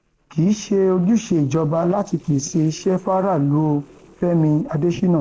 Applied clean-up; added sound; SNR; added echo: neural separator model SepFormer DNS4.